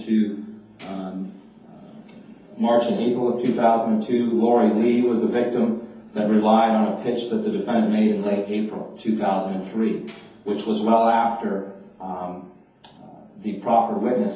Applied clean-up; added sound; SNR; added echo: none; Tambourine; 15 dB; reverberation time 0.6 s.